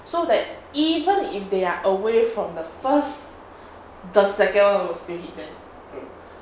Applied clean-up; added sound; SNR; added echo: none; none; none; none.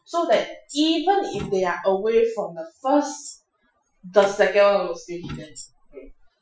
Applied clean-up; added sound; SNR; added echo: classical method Wiener filter.